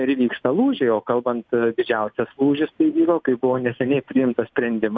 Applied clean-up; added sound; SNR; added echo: none; none; none; none.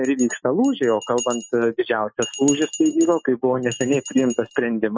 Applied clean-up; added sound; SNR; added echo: classical method Wiener filter.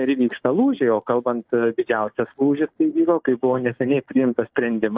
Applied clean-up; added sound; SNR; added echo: neural mask model DeepFilterNet 3.